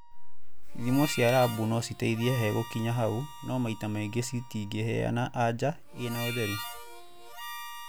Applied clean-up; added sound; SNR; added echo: none; Harmonica; 13 dB; none.